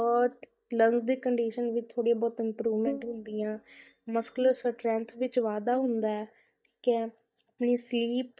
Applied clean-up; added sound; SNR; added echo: neural mask model DeepFilterNet 3.